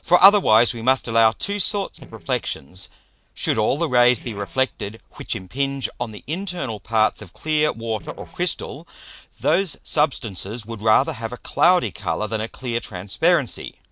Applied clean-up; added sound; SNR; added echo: neural separator model SepFormer DNS4.